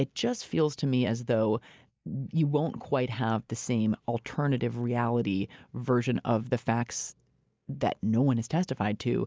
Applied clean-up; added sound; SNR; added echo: neural mask model Resemble Enhance denoiser.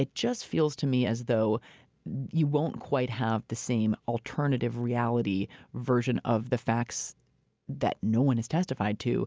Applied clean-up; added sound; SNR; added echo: none; none; none; none.